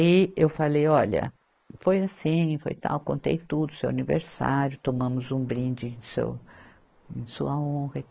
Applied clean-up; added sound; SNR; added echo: neural mask model Resemble Enhance denoiser.